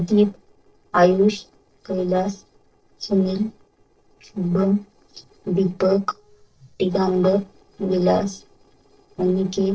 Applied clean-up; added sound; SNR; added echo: neural separator model SepFormer DNS4.